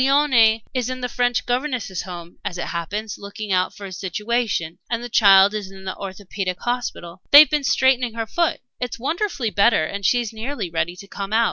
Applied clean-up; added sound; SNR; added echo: none; none; none; none.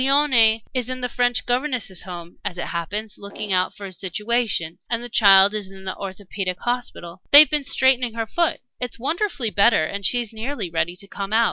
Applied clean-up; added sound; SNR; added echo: none; Fart; 18 dB; none.